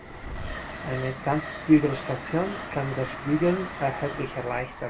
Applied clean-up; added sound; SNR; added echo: none; Train; 9 dB; reverberation time 0.2 s.